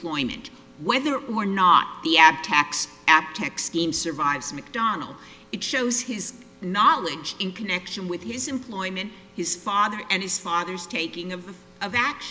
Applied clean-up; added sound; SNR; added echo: none; none; none; none.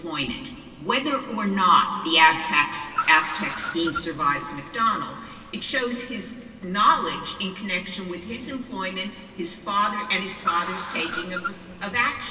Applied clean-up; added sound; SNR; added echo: none; Car; 13 dB; reverberation time 2.3 s.